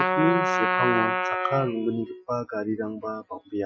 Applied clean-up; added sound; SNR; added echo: classical method Wiener filter.